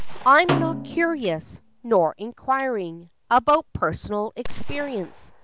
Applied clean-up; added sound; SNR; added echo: none; Gunshot, gunfire + Snare drum; 8 dB; none.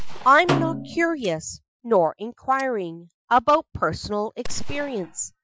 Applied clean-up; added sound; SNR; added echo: classical method Wiener filter.